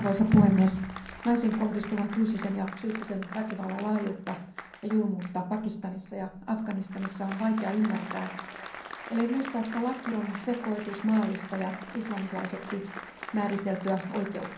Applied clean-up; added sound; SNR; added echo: none; Applause; 14 dB; reverberation time 0.6 s.